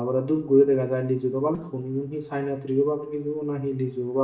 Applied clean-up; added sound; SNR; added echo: neural separator model SepFormer DNS4.